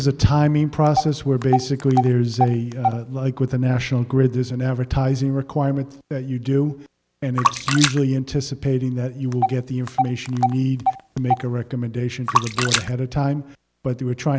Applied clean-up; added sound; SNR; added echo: none; Splash, splatter + Telephone; 4 dB; none.